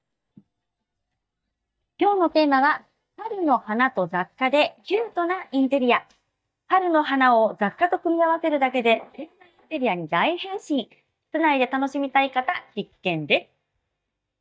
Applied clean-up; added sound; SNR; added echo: neural mask model DeepFilterNet 3.